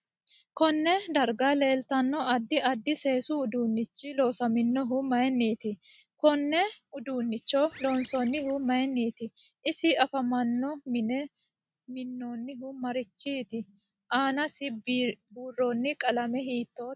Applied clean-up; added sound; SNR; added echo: neural mask model RNNoise.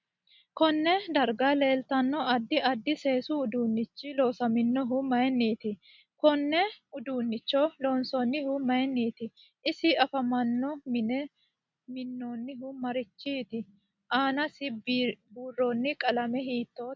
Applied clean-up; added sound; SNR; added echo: none; none; none; none.